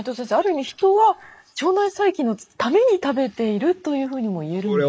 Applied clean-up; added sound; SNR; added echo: neural mask model Resemble Enhance denoiser.